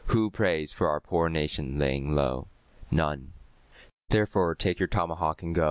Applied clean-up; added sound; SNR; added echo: none; none; none; none.